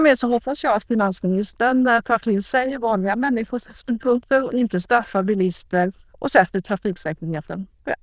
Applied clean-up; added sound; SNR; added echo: neural diffusion model UNIVERSE++.